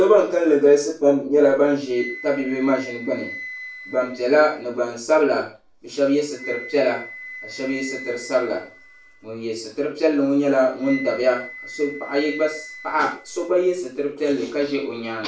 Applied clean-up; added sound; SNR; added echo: none; Wind instrument, woodwind instrument; 17 dB; reverberation time 0.3 s.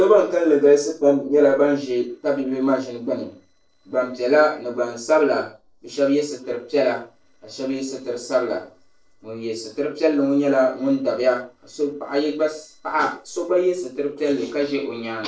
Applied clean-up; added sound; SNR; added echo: neural separator model SepFormer DNS4.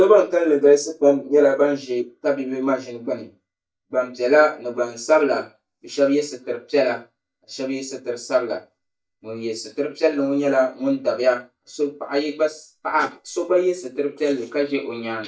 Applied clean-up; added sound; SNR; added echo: neural mask model DeepFilterNet 3.